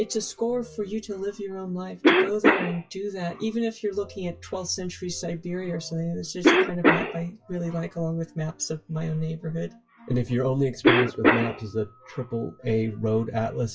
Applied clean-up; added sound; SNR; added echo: classical method WPE with log-MMSE.